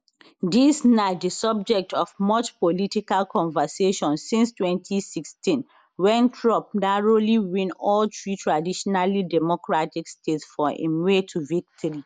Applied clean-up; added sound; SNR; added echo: none; none; none; none.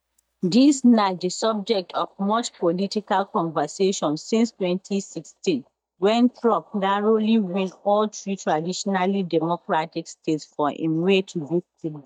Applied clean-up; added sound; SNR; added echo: neural mask model DeepFilterNet 3.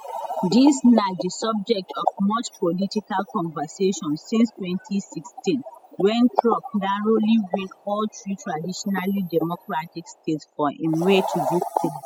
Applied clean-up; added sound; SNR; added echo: classical method spectral subtraction.